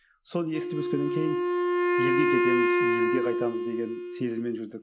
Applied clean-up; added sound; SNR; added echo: none; Wind instrument, woodwind instrument; -5 dB; none.